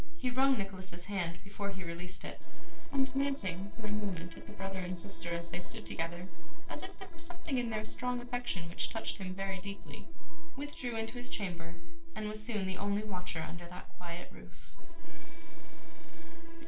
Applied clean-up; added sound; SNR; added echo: neural separator model SepFormer DNS4.